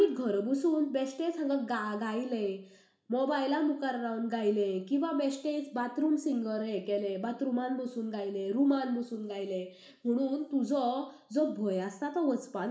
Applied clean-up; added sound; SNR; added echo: none; none; none; reverberation time 0.4 s.